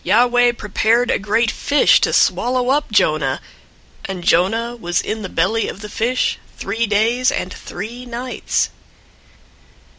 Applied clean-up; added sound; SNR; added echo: none; none; none; none.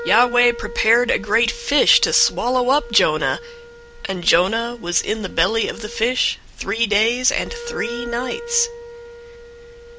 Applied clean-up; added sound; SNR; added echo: none; Wind instrument, woodwind instrument; 14 dB; none.